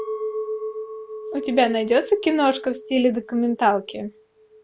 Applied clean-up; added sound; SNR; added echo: none; Chink, clink; 11 dB; none.